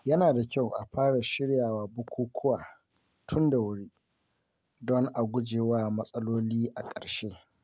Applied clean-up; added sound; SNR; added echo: none; none; none; none.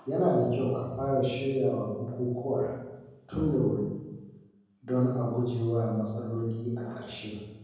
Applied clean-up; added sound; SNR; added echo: none; none; none; reverberation time 1.3 s.